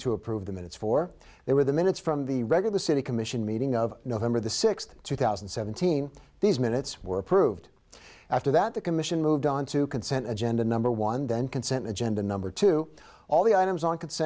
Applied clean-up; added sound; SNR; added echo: none; none; none; none.